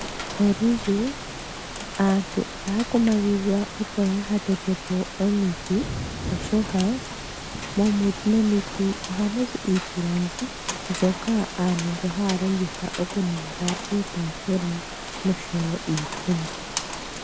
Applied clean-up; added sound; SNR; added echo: none; Rain; 8 dB; none.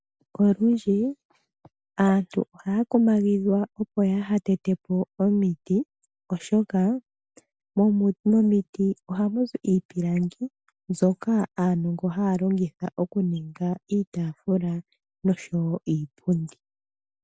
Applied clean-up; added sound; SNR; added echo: none; none; none; none.